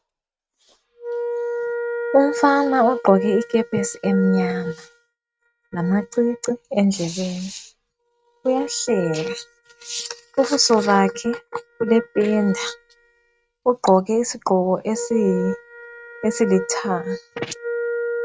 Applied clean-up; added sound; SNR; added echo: neural mask model RNNoise.